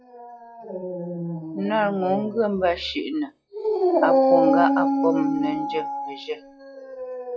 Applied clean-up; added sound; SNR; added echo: classical method log-MMSE.